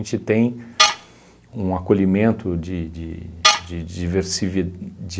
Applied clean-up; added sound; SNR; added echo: none; Tools; -2 dB; none.